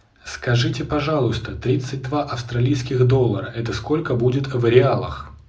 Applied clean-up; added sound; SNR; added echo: none; none; none; none.